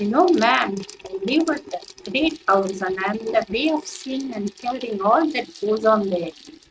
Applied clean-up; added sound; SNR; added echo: neural mask model RNNoise.